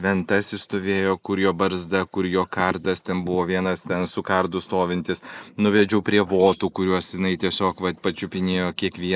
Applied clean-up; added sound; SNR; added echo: neural mask model Resemble Enhance denoiser.